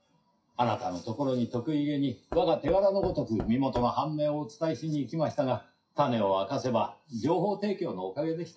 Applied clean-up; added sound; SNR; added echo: classical method WPE with log-MMSE.